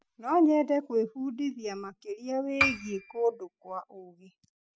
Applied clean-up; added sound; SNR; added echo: classical method spectral subtraction.